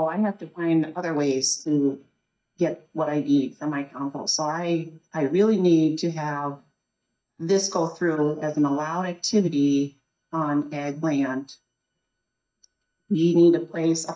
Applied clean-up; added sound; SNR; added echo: neural mask model DeepFilterNet 3.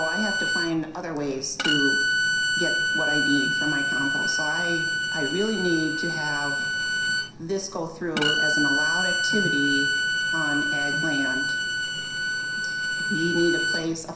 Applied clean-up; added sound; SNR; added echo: none; Bowed string instrument; -4 dB; reverberation time 0.7 s.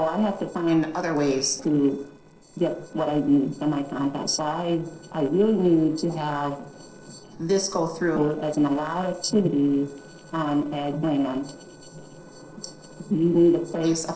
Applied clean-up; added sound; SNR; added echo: neural separator model SepFormer DNS4.